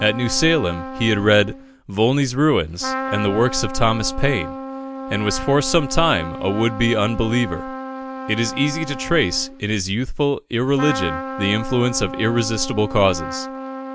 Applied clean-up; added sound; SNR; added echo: none; Trumpet; 10 dB; none.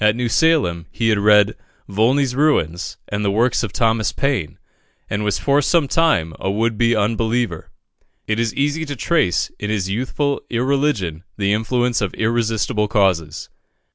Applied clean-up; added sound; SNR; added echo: none; none; none; none.